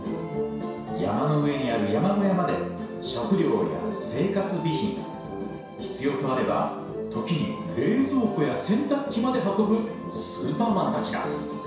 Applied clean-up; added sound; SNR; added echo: none; none; none; reverberation time 0.7 s.